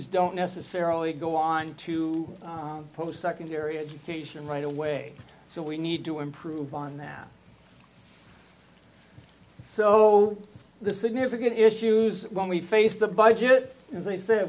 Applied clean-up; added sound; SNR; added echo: none; none; none; none.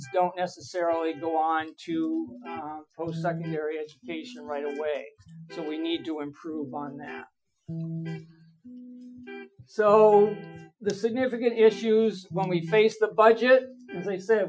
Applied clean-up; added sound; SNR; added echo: classical method Wiener filter.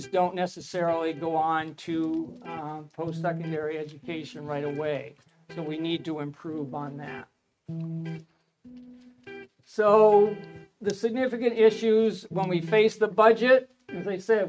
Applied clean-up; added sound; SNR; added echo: neural mask model RNNoise.